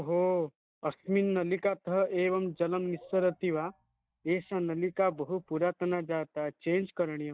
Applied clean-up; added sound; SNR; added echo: neural mask model DeepFilterNet 3.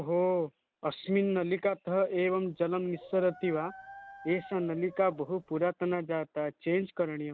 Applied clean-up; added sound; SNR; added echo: none; Dog; 19 dB; none.